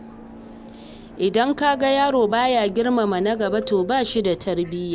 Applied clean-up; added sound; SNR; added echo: none; Subway, metro, underground; 16 dB; none.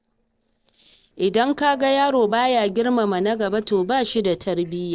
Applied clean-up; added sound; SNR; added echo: neural separator model SepFormer DNS4.